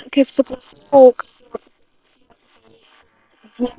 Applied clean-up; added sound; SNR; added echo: neural separator model SepFormer WHAM!.